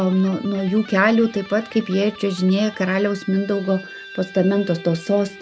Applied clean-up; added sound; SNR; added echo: none; Electric guitar; 18 dB; none.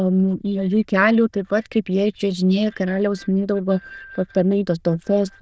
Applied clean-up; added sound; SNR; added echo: neural diffusion model UNIVERSE++.